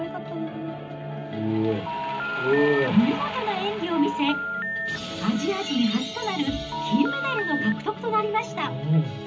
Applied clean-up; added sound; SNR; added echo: none; Telephone; 6 dB; reverberation time 0.4 s.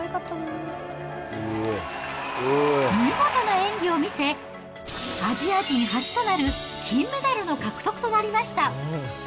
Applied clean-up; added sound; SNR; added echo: none; none; none; none.